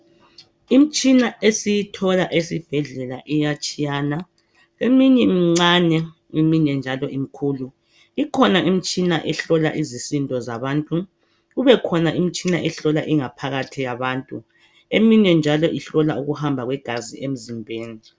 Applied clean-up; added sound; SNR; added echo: none; none; none; none.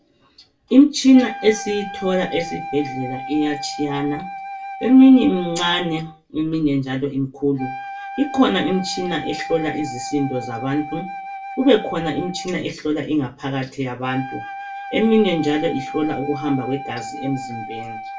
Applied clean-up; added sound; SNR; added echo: none; Wind instrument, woodwind instrument; 12 dB; reverberation time 0.2 s.